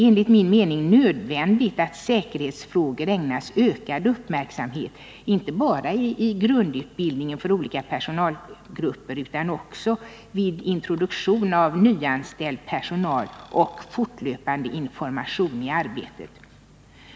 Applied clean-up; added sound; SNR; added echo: none; none; none; none.